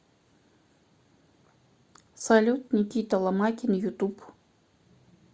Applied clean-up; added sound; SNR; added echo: none; none; none; none.